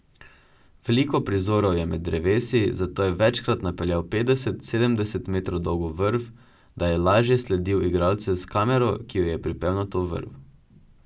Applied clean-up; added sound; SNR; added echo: none; none; none; none.